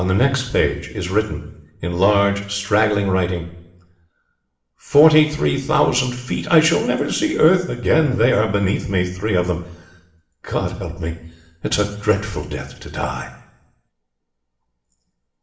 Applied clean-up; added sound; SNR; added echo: none; none; none; reverberation time 0.7 s.